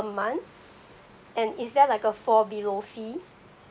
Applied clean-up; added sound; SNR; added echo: none; none; none; none.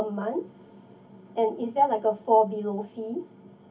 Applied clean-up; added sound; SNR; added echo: none; none; none; reverberation time 0.3 s.